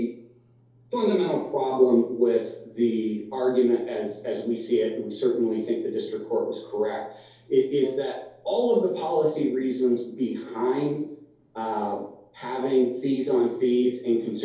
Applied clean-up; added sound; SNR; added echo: none; Wind instrument, woodwind instrument; 17 dB; reverberation time 2.4 s.